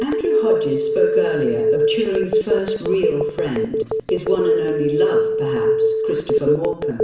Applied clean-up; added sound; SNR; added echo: none; Telephone; -5 dB; reverberation time 0.7 s.